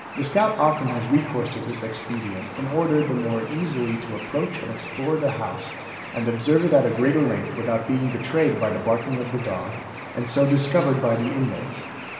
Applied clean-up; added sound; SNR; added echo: none; Bird; 13 dB; reverberation time 2.1 s.